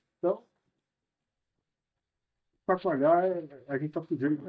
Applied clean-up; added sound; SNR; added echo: neural mask model DeepFilterNet 3.